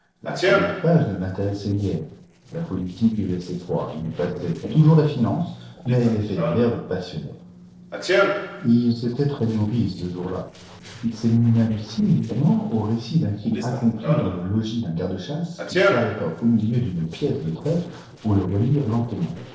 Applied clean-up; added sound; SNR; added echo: neural separator model SepFormer DNS4.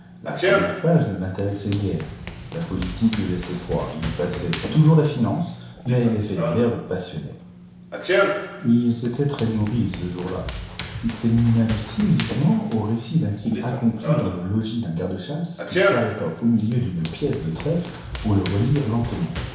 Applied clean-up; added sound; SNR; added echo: none; Run; 6 dB; reverberation time 0.6 s.